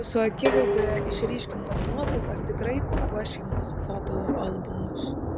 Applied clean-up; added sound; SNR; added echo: none; Dishes, pots, and pans + Thunder; -3 dB; none.